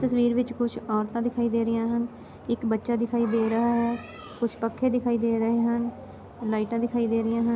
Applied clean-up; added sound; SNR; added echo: none; none; none; none.